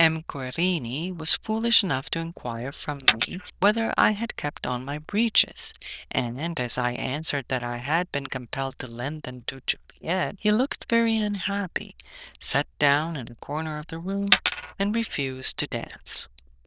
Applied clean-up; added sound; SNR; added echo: neural diffusion model UNIVERSE++.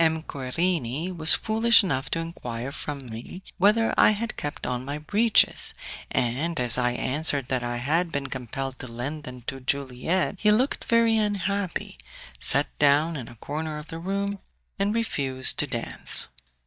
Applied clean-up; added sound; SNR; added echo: neural mask model DeepFilterNet 3.